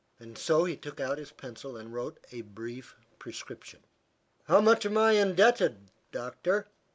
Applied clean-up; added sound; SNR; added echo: none; none; none; none.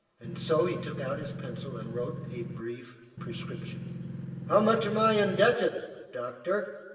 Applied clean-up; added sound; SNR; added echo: none; Engine; 8 dB; reverberation time 1.4 s.